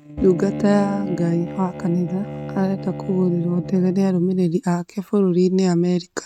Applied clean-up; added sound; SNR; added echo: neural mask model RNNoise.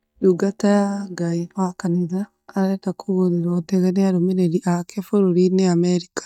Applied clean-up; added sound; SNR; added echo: neural mask model DeepFilterNet 3.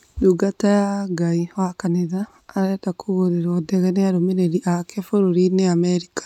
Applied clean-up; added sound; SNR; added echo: none; none; none; none.